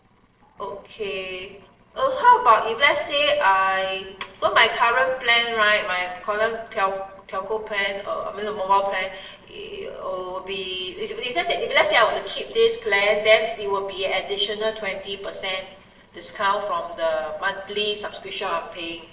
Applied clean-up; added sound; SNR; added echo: neural separator model SepFormer DNS4.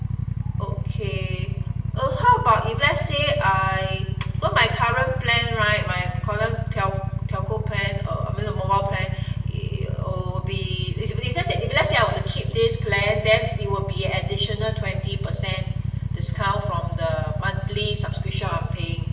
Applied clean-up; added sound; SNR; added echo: none; Idling / Motorcycle; 1 dB; reverberation time 1.1 s.